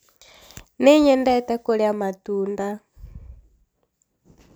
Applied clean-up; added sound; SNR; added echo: none; none; none; none.